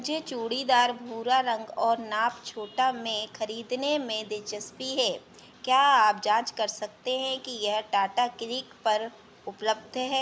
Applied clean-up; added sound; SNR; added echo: none; none; none; none.